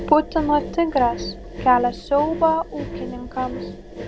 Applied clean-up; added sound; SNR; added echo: none; Engine; 10 dB; none.